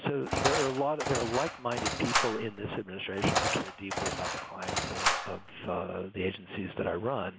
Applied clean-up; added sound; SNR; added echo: none; Engine; -1 dB; none.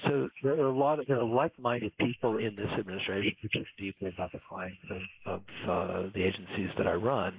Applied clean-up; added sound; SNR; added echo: neural mask model Resemble Enhance denoiser.